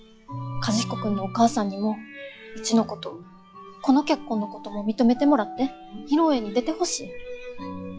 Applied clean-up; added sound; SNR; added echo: classical method log-MMSE.